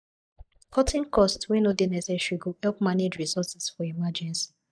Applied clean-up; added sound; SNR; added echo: neural mask model DeepFilterNet 3.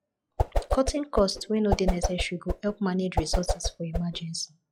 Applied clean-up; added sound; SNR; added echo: classical method log-MMSE.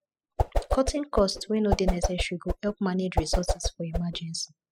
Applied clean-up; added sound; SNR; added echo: classical method spectral subtraction.